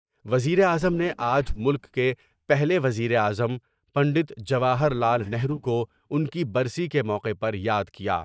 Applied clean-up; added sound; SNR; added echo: neural mask model DeepFilterNet 3.